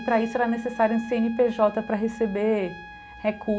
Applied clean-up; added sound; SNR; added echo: none; Trumpet; 18 dB; none.